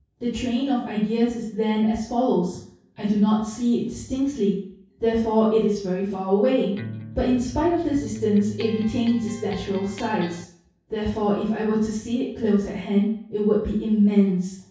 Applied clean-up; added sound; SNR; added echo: none; Electric guitar; 14 dB; reverberation time 0.6 s.